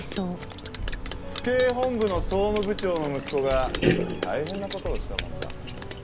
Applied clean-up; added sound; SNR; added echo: none; Drip; 6 dB; none.